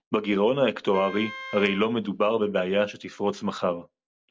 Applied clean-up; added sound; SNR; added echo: none; Wind instrument, woodwind instrument; 16 dB; none.